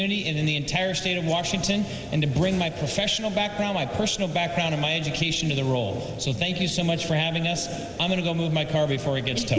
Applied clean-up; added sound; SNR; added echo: none; none; none; none.